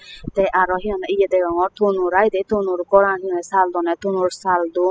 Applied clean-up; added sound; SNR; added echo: classical method spectral subtraction.